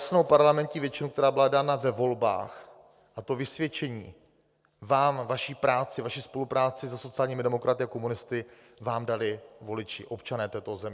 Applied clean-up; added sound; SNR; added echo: none; none; none; none.